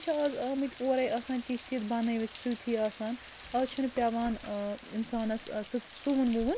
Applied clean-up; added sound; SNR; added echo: none; Rain; 14 dB; none.